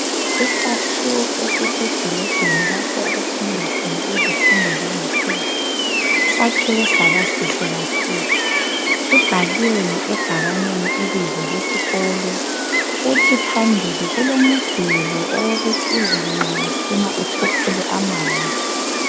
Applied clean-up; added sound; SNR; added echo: none; Gull, seagull; -4 dB; none.